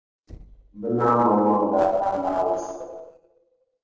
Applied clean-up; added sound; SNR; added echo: neural separator model SepFormer DNS4.